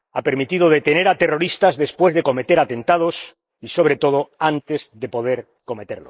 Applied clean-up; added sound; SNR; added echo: neural mask model Resemble Enhance denoiser.